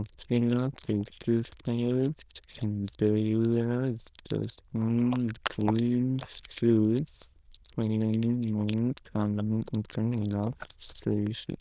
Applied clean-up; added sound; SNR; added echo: neural diffusion model UNIVERSE++.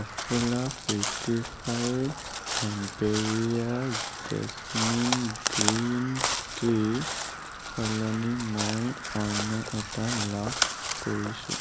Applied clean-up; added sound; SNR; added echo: none; Crow; 3 dB; none.